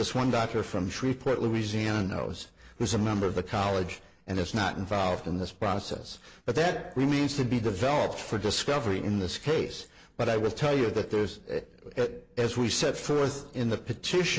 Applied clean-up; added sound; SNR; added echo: none; none; none; none.